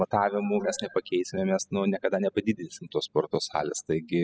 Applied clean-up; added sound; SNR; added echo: classical method spectral subtraction.